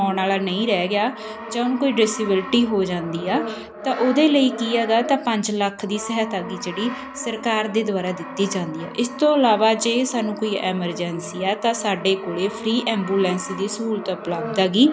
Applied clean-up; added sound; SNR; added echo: none; Brass instrument; 12 dB; none.